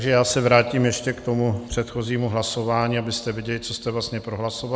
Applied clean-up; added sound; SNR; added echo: none; none; none; none.